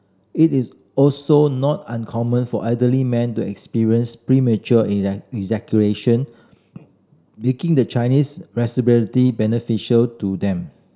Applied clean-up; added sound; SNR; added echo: none; none; none; none.